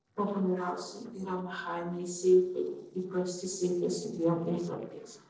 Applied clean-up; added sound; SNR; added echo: neural separator model SepFormer DNS4.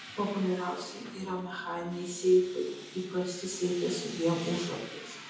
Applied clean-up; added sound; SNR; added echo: none; Tools; 14 dB; reverberation time 0.8 s.